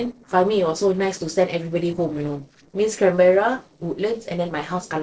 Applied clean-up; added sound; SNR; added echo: neural separator model SepFormer DNS4.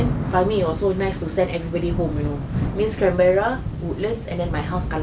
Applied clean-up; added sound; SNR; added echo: none; Thunder / Rain; 4 dB; none.